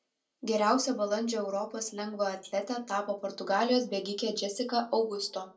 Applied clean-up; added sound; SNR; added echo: none; none; none; reverberation time 0.2 s.